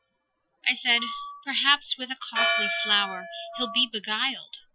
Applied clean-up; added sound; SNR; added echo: classical method Wiener filter.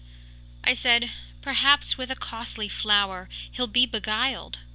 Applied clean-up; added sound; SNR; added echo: none; none; none; none.